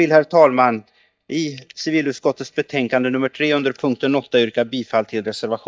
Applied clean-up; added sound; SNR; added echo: neural mask model DeepFilterNet 3.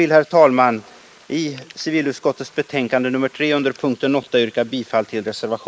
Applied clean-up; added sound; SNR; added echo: neural mask model Resemble Enhance denoiser.